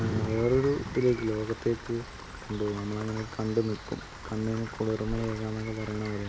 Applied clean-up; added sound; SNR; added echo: none; Rain; 11 dB; none.